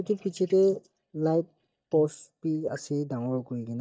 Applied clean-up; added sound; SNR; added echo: neural mask model DeepFilterNet 3.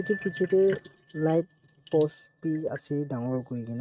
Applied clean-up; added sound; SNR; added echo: neural mask model RNNoise.